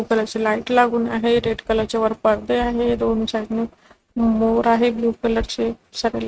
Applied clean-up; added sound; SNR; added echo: neural mask model RNNoise.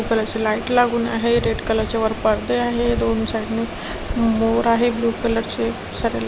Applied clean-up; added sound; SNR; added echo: none; none; none; none.